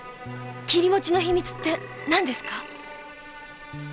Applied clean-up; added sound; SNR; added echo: none; Burping, eructation; 15 dB; none.